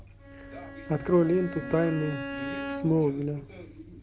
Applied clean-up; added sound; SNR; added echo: none; Bowed string instrument; 11 dB; none.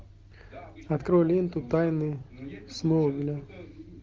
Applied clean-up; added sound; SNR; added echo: none; none; none; none.